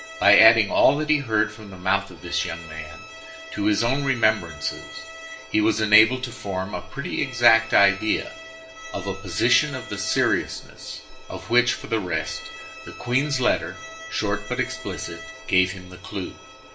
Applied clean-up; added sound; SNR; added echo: none; Bowed string instrument; 16 dB; reverberation time 0.5 s.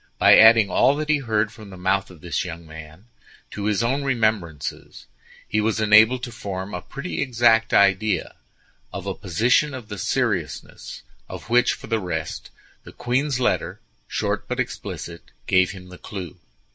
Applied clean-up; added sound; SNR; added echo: none; none; none; none.